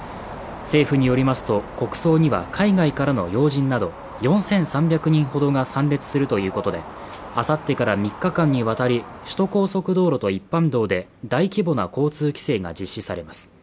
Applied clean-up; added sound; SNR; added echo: none; none; none; none.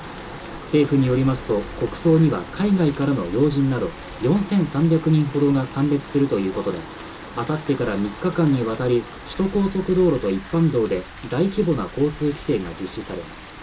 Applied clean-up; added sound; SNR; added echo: none; Rain; 17 dB; reverberation time 0.2 s.